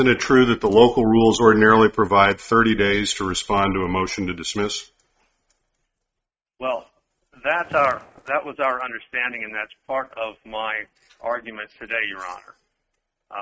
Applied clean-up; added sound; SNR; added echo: neural mask model RNNoise.